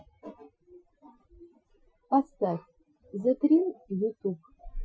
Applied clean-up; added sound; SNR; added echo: classical method Wiener filter.